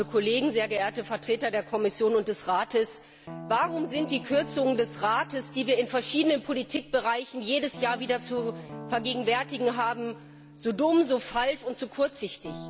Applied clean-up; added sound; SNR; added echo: none; Guitar; 17 dB; none.